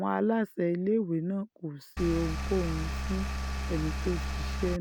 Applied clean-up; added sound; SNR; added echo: none; Engine; 1 dB; none.